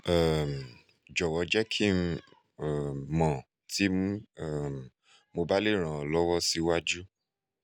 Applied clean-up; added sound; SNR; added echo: none; none; none; none.